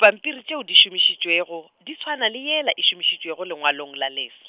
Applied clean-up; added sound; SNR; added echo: none; none; none; none.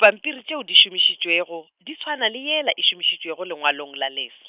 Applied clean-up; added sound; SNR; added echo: neural mask model Resemble Enhance denoiser.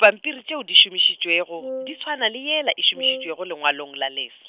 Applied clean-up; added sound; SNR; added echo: none; Wind instrument, woodwind instrument; 11 dB; none.